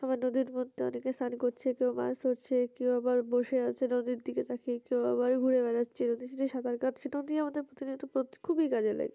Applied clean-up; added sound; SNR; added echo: none; none; none; none.